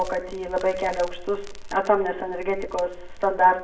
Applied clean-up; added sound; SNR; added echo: none; Crackle; 12 dB; reverberation time 0.4 s.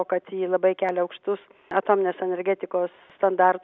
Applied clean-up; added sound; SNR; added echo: none; none; none; none.